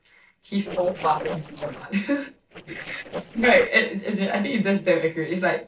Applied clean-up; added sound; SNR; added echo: neural separator model SepFormer DNS4.